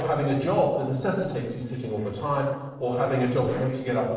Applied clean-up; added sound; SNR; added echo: neural separator model SepFormer DNS4.